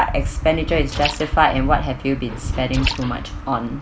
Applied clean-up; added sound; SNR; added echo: none; Liquid; 13 dB; none.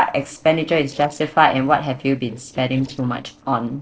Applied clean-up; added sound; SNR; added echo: neural separator model SepFormer DNS4.